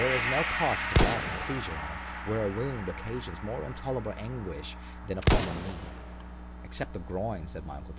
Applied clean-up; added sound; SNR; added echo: none; Gong + Explosion; -1 dB; none.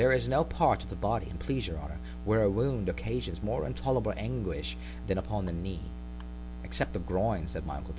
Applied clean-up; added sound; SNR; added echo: none; none; none; none.